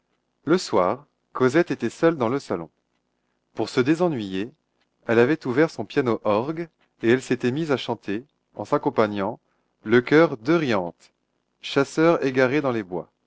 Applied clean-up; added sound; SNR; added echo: none; none; none; none.